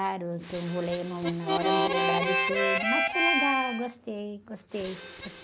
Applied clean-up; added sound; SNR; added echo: none; Harmonica; -3 dB; none.